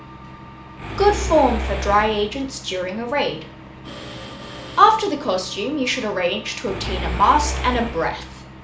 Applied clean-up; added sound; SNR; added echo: none; Mechanisms; 9 dB; reverberation time 0.4 s.